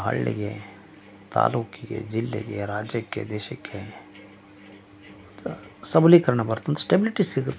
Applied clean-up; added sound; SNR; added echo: none; none; none; none.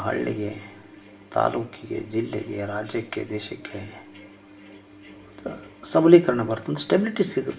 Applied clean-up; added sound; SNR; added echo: none; none; none; reverberation time 0.6 s.